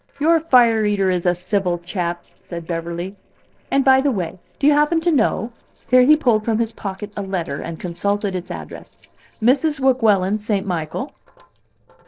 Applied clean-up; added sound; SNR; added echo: neural separator model SepFormer DNS4.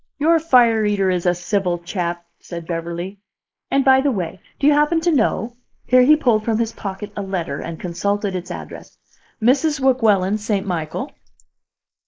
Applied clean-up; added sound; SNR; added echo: neural mask model Resemble Enhance denoiser.